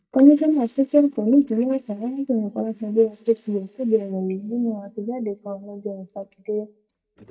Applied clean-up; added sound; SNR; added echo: neural mask model DeepFilterNet 3.